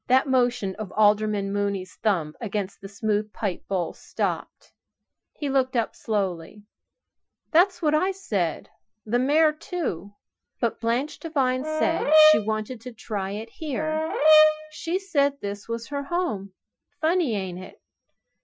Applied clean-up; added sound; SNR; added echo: classical method Wiener filter.